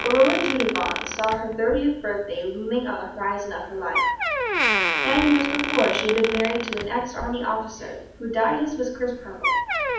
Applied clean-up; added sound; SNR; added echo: none; Door; 3 dB; reverberation time 0.8 s.